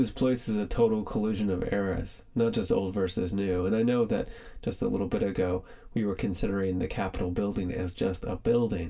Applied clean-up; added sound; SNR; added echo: none; none; none; reverberation time 0.1 s.